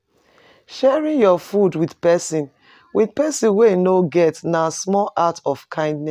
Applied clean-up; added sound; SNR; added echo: none; none; none; none.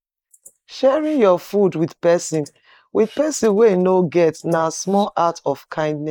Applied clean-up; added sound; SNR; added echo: neural mask model Resemble Enhance denoiser.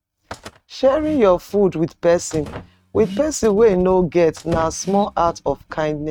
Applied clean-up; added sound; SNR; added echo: neural mask model RNNoise.